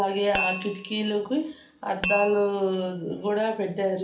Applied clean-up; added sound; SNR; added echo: none; Tap; 4 dB; reverberation time 0.4 s.